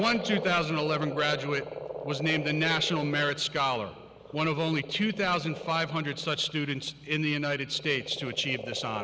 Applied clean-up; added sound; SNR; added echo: none; Frog; 11 dB; none.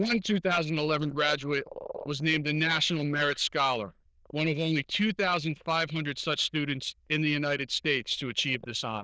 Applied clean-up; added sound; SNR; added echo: neural diffusion model UNIVERSE++.